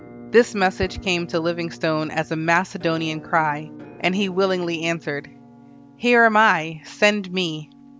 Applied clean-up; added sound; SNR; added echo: none; Musical instrument; 20 dB; none.